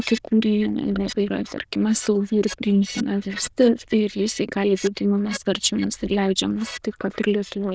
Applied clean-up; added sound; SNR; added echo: neural diffusion model UNIVERSE++.